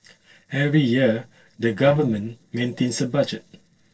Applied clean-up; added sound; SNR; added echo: neural separator model SepFormer DNS4.